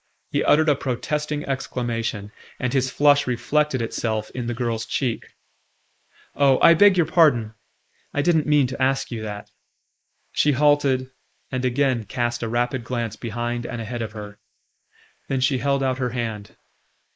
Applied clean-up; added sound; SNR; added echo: neural mask model Resemble Enhance denoiser.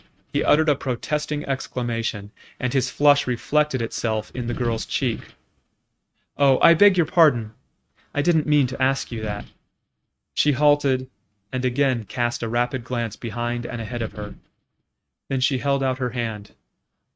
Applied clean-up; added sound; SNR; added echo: neural mask model RNNoise.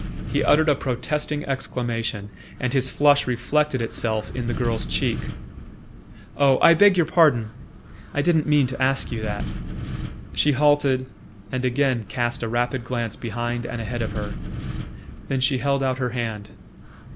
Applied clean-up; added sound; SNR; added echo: none; Wind; 10 dB; none.